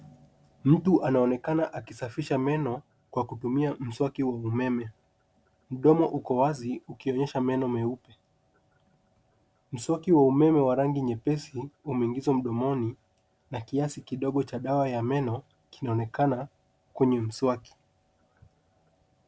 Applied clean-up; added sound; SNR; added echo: none; none; none; none.